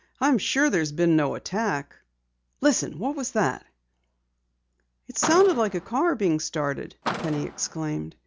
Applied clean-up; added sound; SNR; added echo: none; Car; 10 dB; none.